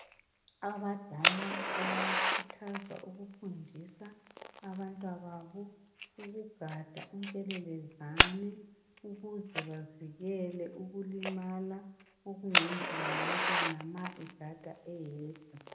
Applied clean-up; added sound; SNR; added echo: none; Fire; -5 dB; reverberation time 0.9 s.